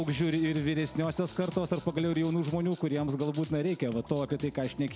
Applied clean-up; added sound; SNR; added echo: none; none; none; none.